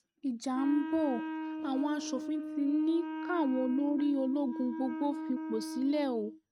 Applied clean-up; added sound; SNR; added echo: neural mask model RNNoise.